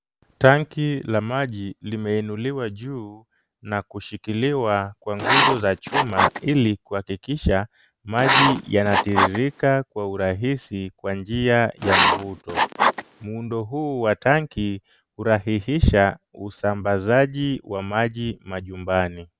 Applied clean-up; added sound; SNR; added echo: none; Writing; -2 dB; none.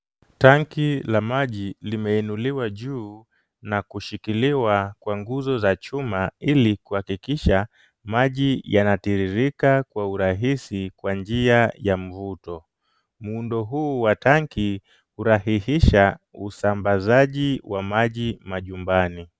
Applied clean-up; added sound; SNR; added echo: none; none; none; none.